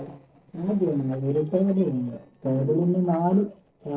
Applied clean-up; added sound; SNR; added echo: neural separator model SepFormer DNS4.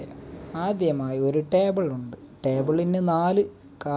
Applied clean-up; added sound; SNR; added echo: none; none; none; none.